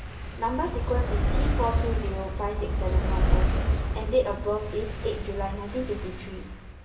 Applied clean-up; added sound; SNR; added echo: none; Fire; -5 dB; reverberation time 1.0 s.